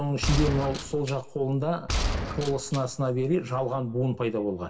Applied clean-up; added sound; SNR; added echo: none; Gunshot, gunfire; 3 dB; reverberation time 0.7 s.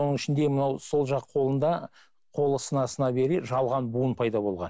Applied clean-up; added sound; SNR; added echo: none; none; none; none.